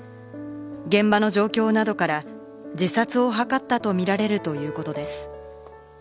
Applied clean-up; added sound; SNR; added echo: none; none; none; none.